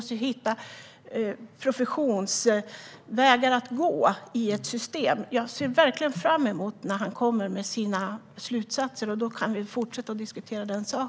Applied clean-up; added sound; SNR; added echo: none; none; none; none.